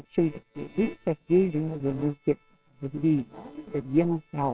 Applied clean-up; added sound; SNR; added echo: neural separator model SepFormer WHAMR!.